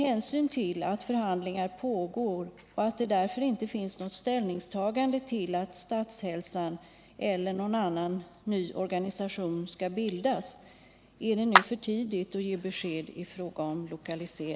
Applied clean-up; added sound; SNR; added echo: none; Clapping; -2 dB; none.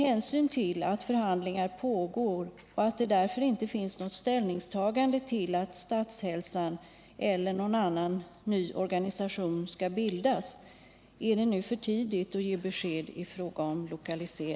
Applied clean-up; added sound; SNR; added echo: none; none; none; none.